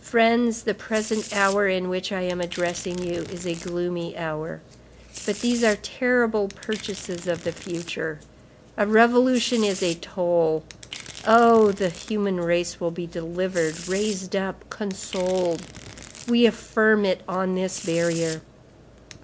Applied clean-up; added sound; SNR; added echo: none; Domestic sounds, home sounds; 18 dB; none.